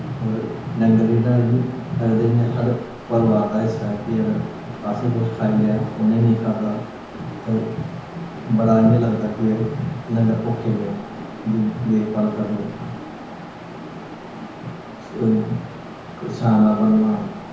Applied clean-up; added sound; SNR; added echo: none; Water; 19 dB; reverberation time 1.0 s.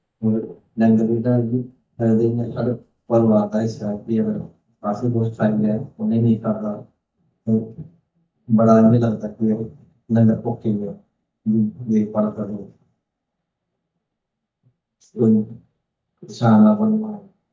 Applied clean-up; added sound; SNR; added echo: neural mask model DeepFilterNet 3.